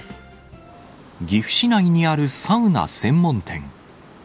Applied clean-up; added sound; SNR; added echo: none; none; none; none.